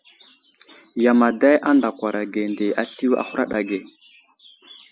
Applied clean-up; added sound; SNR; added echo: none; none; none; none.